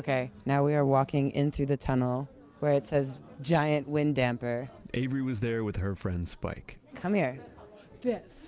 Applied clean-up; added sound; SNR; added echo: none; none; none; none.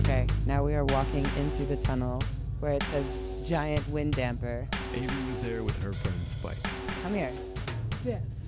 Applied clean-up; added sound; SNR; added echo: none; Bass drum / Snare drum / Drum kit + Bass guitar; -1 dB; none.